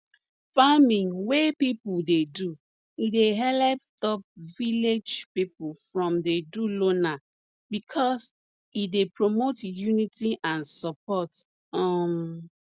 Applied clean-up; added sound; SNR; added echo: none; none; none; none.